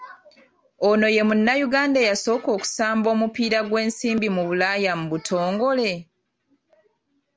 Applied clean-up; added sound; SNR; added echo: none; none; none; none.